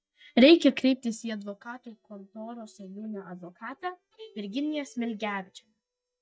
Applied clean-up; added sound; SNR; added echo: neural mask model DeepFilterNet 3.